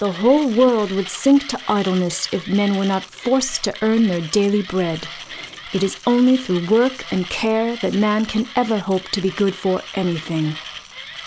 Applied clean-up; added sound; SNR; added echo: none; Mechanisms; 16 dB; none.